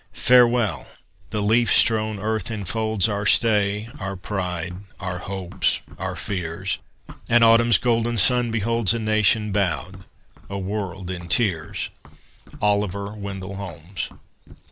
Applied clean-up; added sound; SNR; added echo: neural mask model Resemble Enhance denoiser.